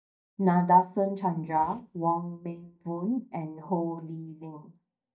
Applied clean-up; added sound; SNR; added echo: neural mask model DeepFilterNet 3.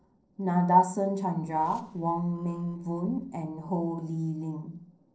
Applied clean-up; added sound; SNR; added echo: neural separator model SepFormer DNS4.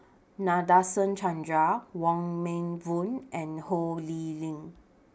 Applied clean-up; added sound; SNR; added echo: none; none; none; none.